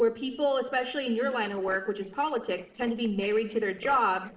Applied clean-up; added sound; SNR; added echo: neural separator model SepFormer DNS4.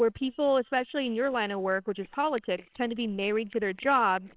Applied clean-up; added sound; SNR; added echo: neural separator model SepFormer WHAMR!.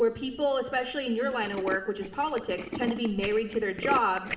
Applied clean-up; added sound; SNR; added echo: none; Tools; 10 dB; reverberation time 0.8 s.